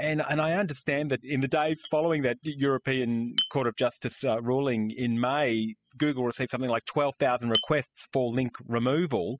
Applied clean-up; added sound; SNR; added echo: classical method spectral subtraction.